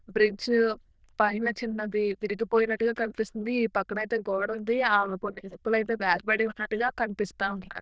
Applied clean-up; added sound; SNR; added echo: neural diffusion model UNIVERSE++.